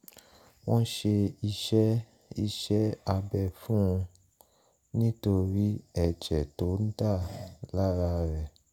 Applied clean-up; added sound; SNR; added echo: none; none; none; none.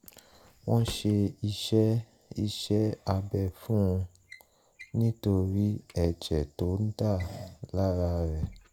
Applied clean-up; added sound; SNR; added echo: none; Drawer open or close; 20 dB; none.